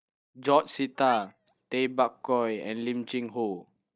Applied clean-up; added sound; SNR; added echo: neural mask model DeepFilterNet 3.